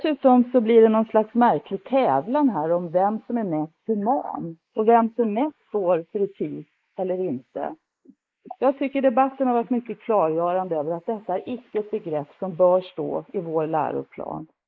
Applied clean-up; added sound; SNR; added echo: neural mask model Resemble Enhance denoiser.